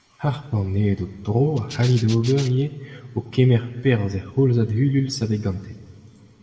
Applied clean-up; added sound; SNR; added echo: none; Rattle (instrument); 17 dB; reverberation time 1.7 s.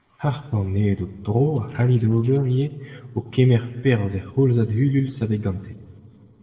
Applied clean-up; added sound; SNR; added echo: neural separator model SepFormer DNS4.